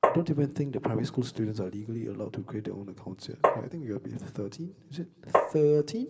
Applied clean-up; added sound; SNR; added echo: none; Tap; -4 dB; reverberation time 1.8 s.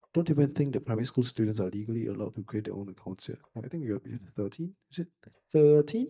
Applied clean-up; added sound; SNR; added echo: neural mask model DeepFilterNet 3.